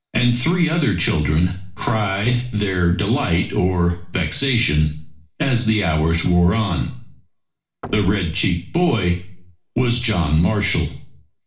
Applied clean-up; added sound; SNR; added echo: neural separator model SepFormer DNS4.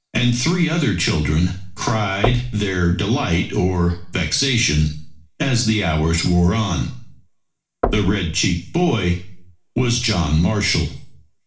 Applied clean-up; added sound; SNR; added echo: none; Knock / Wood; 10 dB; reverberation time 0.5 s.